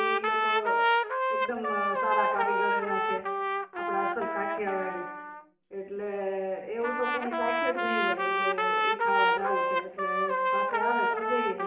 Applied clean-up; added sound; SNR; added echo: none; Trumpet; -5 dB; reverberation time 0.9 s.